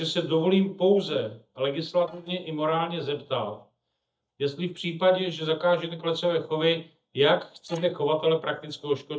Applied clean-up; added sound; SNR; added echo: neural mask model DeepFilterNet 3.